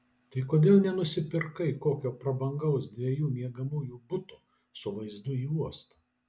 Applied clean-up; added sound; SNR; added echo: none; none; none; none.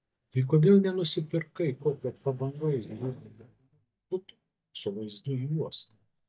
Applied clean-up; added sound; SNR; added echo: neural mask model DeepFilterNet 3.